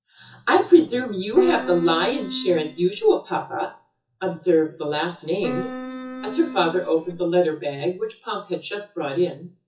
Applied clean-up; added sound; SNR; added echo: classical method WPE with log-MMSE.